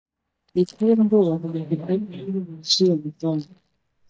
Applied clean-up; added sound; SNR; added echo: neural mask model DeepFilterNet 3.